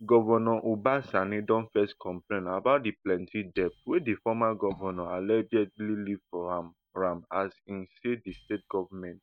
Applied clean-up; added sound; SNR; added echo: neural mask model DeepFilterNet 3.